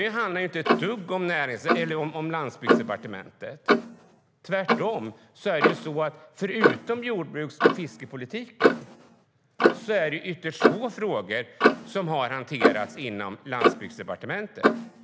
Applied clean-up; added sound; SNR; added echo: none; Clock; -3 dB; none.